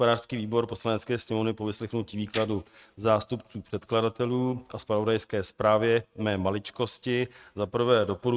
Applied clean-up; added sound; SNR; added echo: neural mask model RNNoise.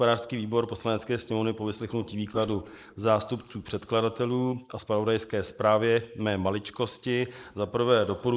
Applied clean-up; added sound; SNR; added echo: neural mask model Resemble Enhance denoiser.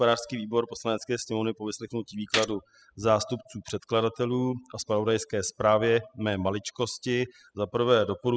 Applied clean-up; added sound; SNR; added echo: classical method spectral subtraction.